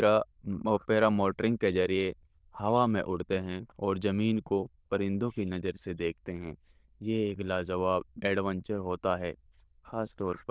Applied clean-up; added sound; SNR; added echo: neural diffusion model UNIVERSE++.